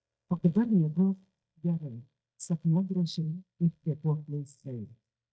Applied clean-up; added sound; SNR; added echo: neural mask model DeepFilterNet 3.